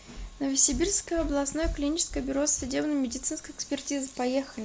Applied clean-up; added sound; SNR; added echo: none; none; none; none.